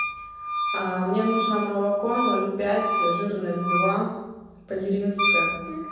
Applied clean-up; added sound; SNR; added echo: none; Wind instrument, woodwind instrument; 2 dB; reverberation time 1.1 s.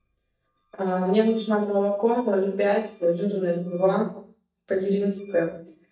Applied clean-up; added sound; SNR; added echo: neural mask model DeepFilterNet 3.